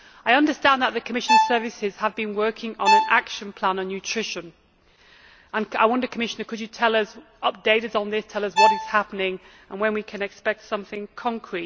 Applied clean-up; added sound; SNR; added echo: none; Bowed string instrument; -1 dB; none.